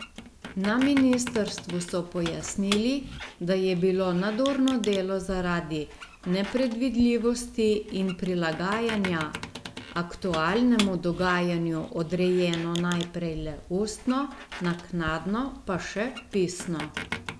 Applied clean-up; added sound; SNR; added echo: none; Squeak; 13 dB; none.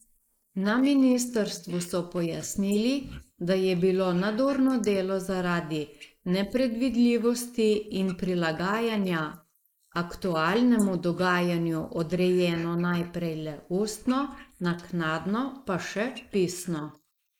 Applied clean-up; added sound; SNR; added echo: neural mask model Resemble Enhance denoiser.